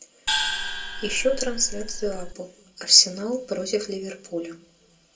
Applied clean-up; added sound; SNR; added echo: none; Gong; 2 dB; reverberation time 0.2 s.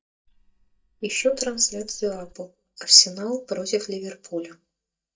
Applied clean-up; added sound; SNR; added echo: neural mask model DeepFilterNet 3.